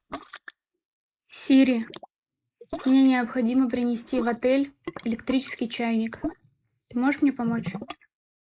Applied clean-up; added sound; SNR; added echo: neural mask model Resemble Enhance denoiser.